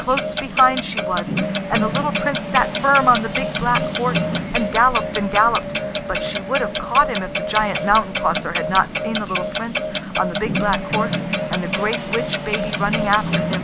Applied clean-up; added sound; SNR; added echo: none; Clock; 1 dB; none.